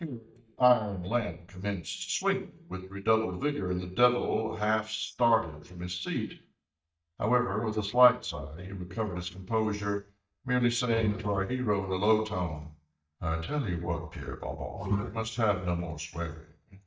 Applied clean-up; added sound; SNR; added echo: neural mask model DeepFilterNet 3.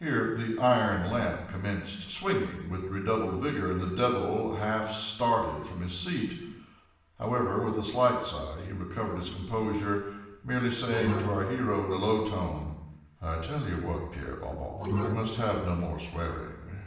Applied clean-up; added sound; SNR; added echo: neural separator model SepFormer DNS4.